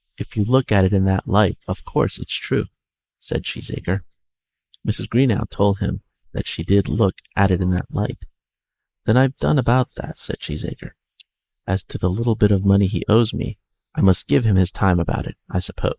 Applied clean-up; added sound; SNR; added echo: neural mask model Resemble Enhance denoiser.